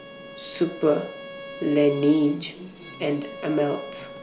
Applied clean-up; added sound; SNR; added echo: none; Bowed string instrument; 15 dB; none.